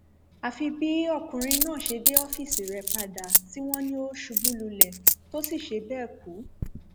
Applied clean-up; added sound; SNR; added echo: none; Coin (dropping); -4 dB; none.